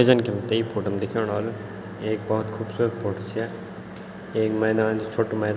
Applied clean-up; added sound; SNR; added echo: none; none; none; none.